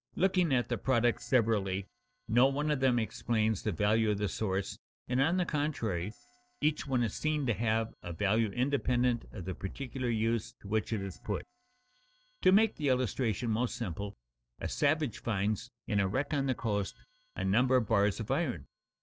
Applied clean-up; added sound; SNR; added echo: neural separator model SepFormer DNS4.